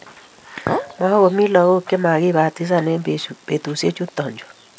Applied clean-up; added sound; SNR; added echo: none; Chink, clink; 11 dB; none.